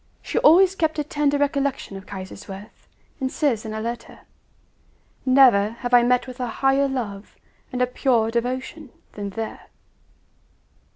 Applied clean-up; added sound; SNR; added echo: none; none; none; none.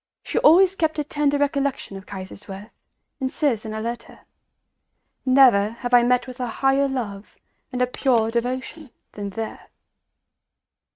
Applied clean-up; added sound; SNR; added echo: neural mask model RNNoise.